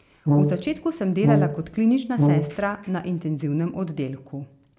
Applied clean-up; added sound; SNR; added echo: none; Brass instrument; -3 dB; none.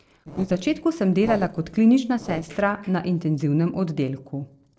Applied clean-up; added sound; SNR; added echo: neural separator model SepFormer DNS4.